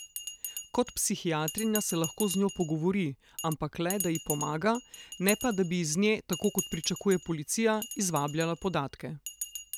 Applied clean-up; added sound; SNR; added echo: none; Bell; 11 dB; none.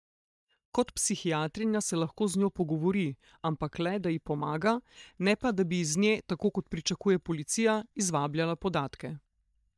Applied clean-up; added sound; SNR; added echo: neural mask model DeepFilterNet 3.